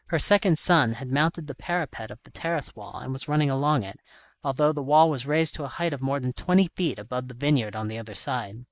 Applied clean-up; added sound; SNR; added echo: neural mask model Resemble Enhance denoiser.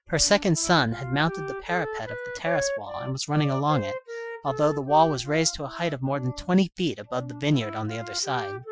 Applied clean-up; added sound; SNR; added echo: classical method Wiener filter.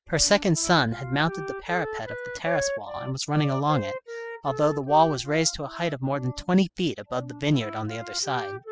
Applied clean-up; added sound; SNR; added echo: classical method spectral subtraction.